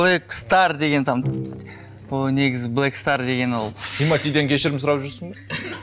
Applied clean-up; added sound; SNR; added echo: none; Bowed string instrument; 13 dB; none.